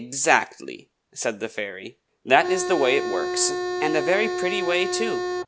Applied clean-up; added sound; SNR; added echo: none; Organ; 2 dB; none.